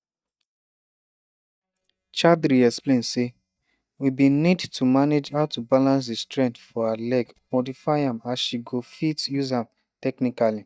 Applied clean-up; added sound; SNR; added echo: neural mask model DeepFilterNet 3.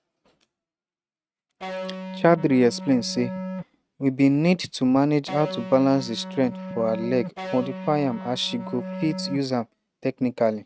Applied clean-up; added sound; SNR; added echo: neural mask model RNNoise.